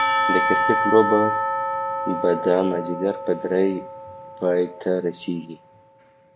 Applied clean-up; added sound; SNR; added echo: none; Church bell / Percussion; 2 dB; none.